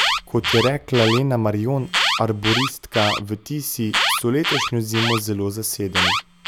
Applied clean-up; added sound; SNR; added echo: none; Alarm; 2 dB; none.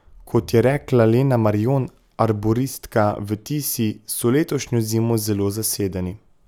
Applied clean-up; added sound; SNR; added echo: none; none; none; none.